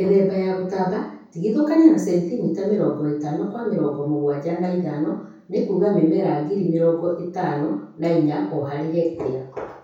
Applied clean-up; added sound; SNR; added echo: none; none; none; reverberation time 0.6 s.